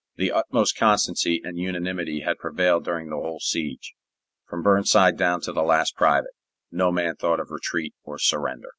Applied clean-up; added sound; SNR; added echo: none; none; none; none.